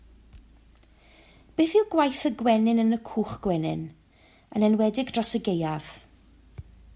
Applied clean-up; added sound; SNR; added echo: none; none; none; none.